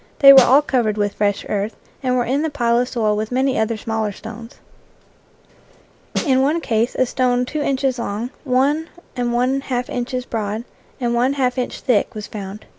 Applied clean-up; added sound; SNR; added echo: none; Snare drum; 9 dB; none.